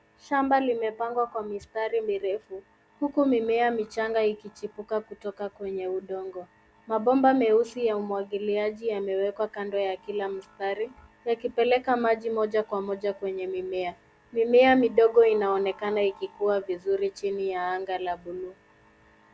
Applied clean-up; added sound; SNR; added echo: none; none; none; none.